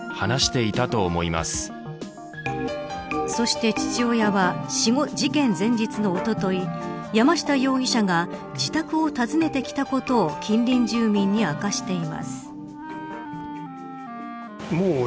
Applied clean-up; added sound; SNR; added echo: none; Wind instrument, woodwind instrument; 16 dB; none.